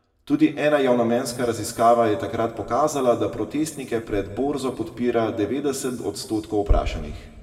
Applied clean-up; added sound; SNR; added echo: none; none; none; reverberation time 1.3 s.